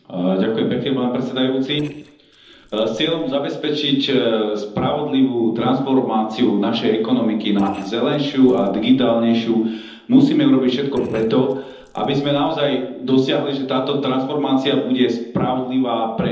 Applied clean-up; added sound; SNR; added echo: neural separator model SepFormer DNS4.